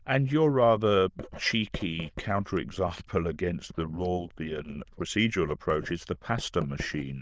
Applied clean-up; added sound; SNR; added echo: neural diffusion model UNIVERSE++.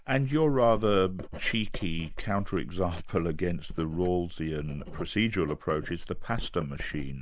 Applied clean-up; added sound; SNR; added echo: neural mask model Resemble Enhance denoiser.